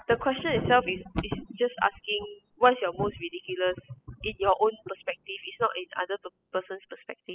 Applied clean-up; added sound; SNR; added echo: classical method spectral subtraction.